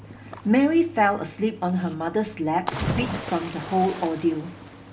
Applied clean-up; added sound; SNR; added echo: none; Cricket / Waves, surf; 10 dB; reverberation time 0.2 s.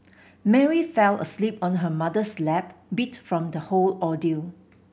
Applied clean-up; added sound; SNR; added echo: none; none; none; none.